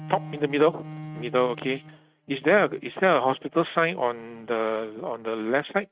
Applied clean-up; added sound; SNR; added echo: neural mask model RNNoise.